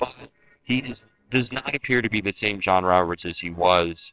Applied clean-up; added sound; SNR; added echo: neural separator model SepFormer WHAMR!.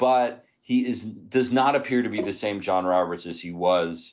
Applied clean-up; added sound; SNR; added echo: none; none; none; none.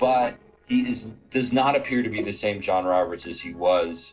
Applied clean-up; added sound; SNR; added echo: neural separator model SepFormer DNS4.